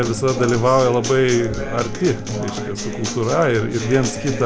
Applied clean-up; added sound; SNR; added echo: none; Acoustic guitar; 8 dB; none.